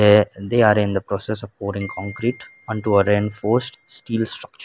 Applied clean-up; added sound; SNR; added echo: none; none; none; none.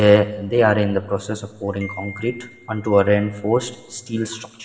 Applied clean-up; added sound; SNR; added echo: none; none; none; reverberation time 1.3 s.